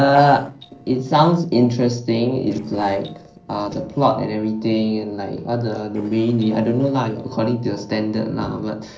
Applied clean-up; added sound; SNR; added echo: neural separator model SepFormer DNS4.